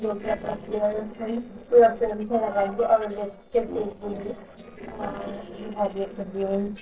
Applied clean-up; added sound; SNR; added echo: neural separator model SepFormer DNS4.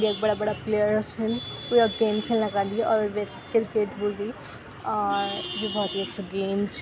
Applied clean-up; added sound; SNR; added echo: none; none; none; none.